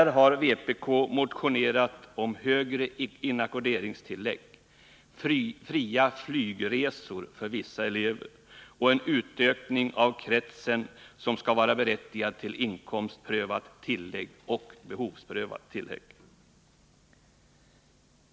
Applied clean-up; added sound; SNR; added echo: none; none; none; none.